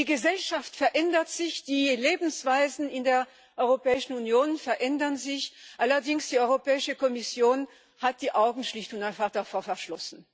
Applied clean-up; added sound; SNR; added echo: none; none; none; none.